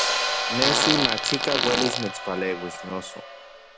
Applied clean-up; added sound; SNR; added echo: none; Hi-hat + Fart; -3 dB; none.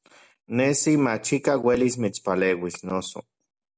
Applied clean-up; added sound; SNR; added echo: none; none; none; none.